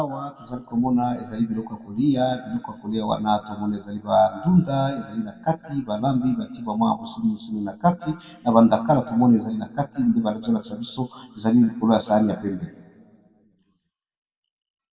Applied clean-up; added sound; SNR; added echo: none; none; none; reverberation time 1.6 s.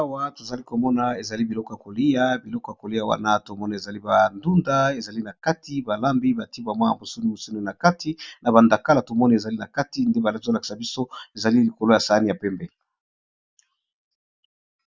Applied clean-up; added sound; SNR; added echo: none; none; none; none.